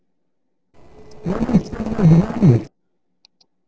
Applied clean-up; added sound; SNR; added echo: neural separator model SepFormer DNS4.